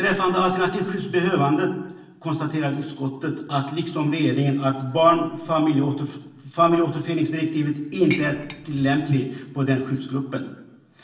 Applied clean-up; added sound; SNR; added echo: none; Dishes, pots, and pans; 5 dB; reverberation time 0.9 s.